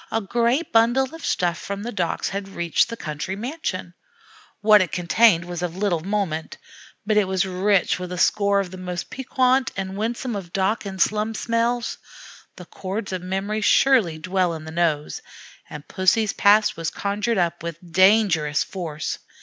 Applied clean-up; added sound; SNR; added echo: none; none; none; none.